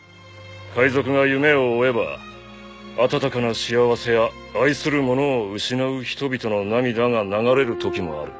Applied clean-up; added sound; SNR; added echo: none; none; none; none.